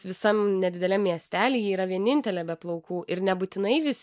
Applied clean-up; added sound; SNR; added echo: neural mask model Resemble Enhance denoiser.